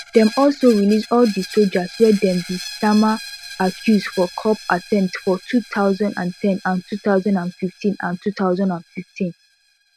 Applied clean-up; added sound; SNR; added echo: none; Screech; 18 dB; none.